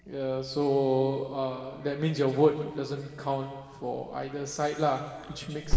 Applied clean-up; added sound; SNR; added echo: none; Alarm; 7 dB; reverberation time 2.5 s.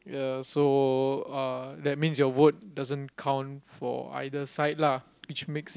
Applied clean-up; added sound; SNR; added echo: none; none; none; none.